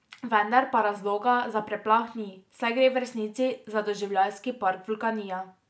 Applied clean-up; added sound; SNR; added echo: none; none; none; none.